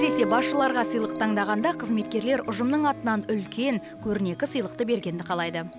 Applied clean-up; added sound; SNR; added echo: none; Guitar; 8 dB; none.